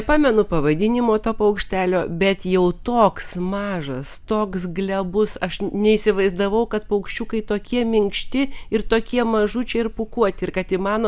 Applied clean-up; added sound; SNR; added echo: none; none; none; none.